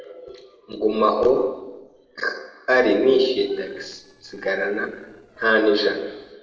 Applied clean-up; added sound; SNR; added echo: neural separator model SepFormer DNS4.